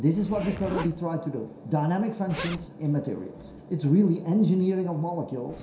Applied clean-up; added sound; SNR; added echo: none; Zipper (clothing); 15 dB; reverberation time 0.7 s.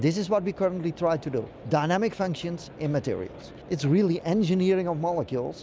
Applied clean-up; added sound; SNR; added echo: none; none; none; none.